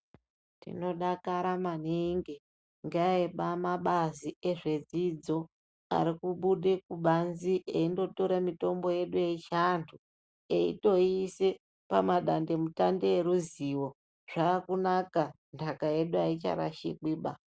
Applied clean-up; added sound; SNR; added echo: none; none; none; none.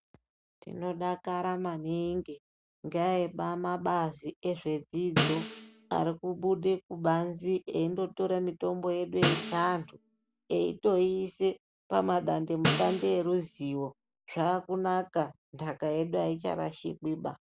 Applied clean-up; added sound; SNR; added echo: none; Snare drum; 3 dB; none.